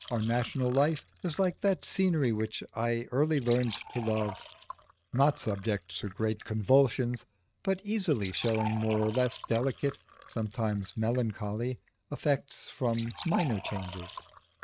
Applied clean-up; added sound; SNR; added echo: neural mask model RNNoise.